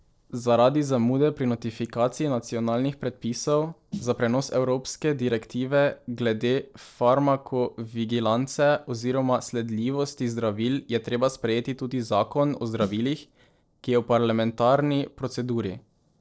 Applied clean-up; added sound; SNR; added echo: neural separator model SepFormer DNS4.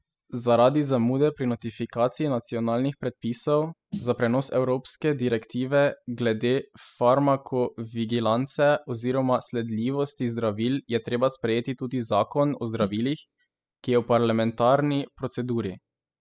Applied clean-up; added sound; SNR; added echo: classical method spectral subtraction.